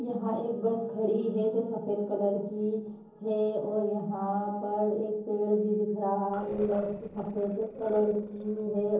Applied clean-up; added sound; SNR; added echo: neural separator model SepFormer DNS4.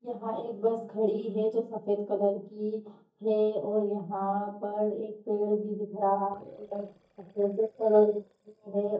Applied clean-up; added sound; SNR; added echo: neural mask model DeepFilterNet 3.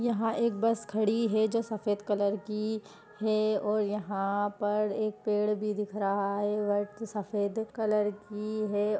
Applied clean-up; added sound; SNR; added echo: none; none; none; none.